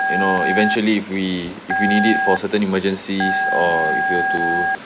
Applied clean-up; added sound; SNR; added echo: none; Telephone; 0 dB; none.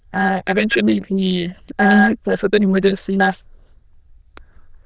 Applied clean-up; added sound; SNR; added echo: neural diffusion model UNIVERSE++.